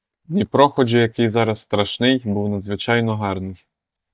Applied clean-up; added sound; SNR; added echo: neural mask model DeepFilterNet 3.